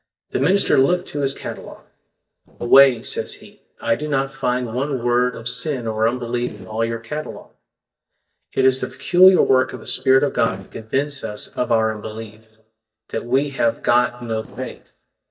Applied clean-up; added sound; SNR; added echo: neural mask model DeepFilterNet 3.